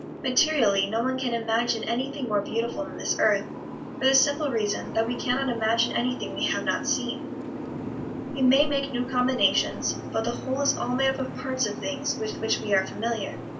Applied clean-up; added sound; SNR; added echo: none; Boat, Water vehicle; 8 dB; reverberation time 0.3 s.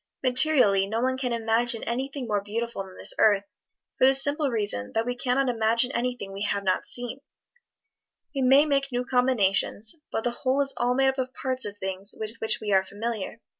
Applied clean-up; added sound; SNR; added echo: none; none; none; none.